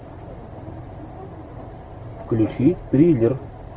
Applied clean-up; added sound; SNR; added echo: none; none; none; none.